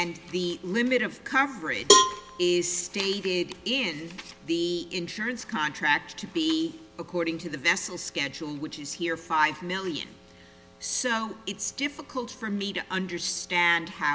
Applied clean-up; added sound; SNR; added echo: none; Cowbell; -3 dB; none.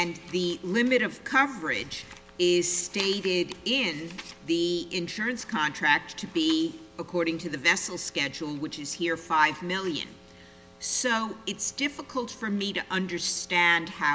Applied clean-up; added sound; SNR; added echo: none; none; none; none.